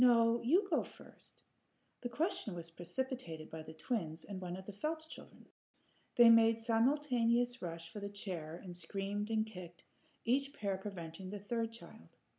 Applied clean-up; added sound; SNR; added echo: none; none; none; none.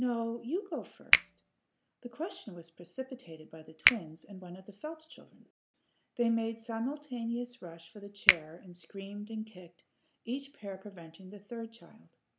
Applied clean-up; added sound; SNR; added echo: none; Finger snapping; -3 dB; none.